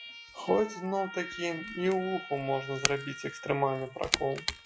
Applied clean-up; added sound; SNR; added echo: classical method log-MMSE.